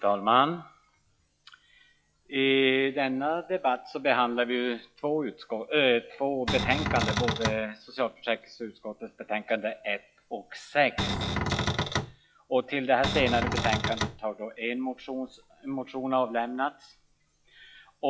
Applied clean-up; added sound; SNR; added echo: classical method log-MMSE.